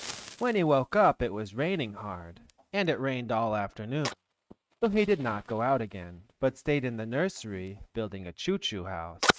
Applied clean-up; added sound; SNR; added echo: neural mask model RNNoise.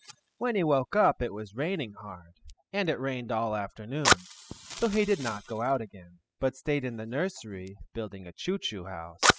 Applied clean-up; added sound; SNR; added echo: classical method spectral subtraction.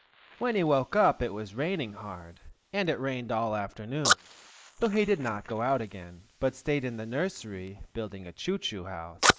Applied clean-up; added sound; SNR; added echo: neural mask model Resemble Enhance denoiser.